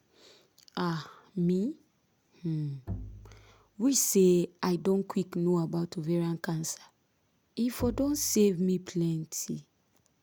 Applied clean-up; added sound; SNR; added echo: none; Bowed string instrument; 13 dB; none.